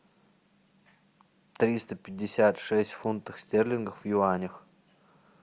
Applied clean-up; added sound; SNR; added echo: none; none; none; none.